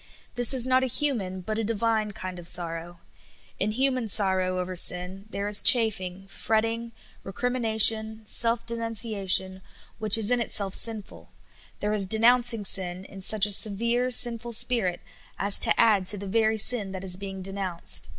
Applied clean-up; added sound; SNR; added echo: none; none; none; none.